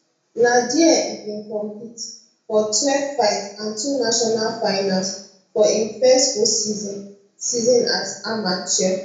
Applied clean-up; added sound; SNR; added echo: none; none; none; reverberation time 0.6 s.